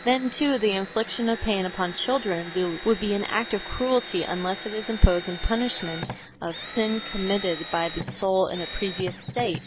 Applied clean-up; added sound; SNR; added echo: none; Drill; 11 dB; none.